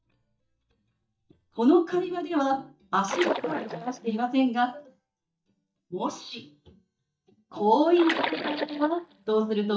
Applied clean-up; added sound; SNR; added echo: neural mask model DeepFilterNet 3.